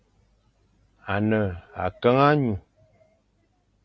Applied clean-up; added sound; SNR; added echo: none; none; none; none.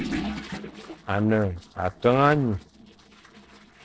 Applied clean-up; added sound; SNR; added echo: neural separator model SepFormer DNS4.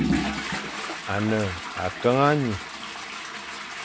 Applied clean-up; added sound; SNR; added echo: none; Toilet flush / Water; 3 dB; none.